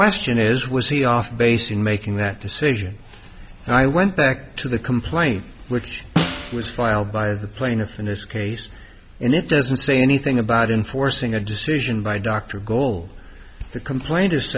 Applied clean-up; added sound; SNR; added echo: none; Snare drum; 6 dB; none.